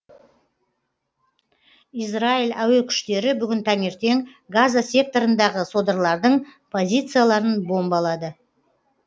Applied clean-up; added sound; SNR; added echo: none; none; none; none.